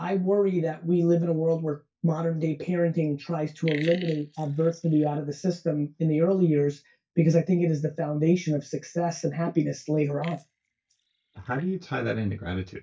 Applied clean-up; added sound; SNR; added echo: neural mask model DeepFilterNet 3.